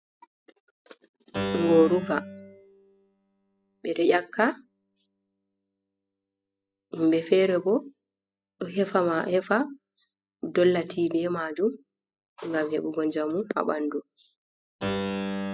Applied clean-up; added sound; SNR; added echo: classical method spectral subtraction.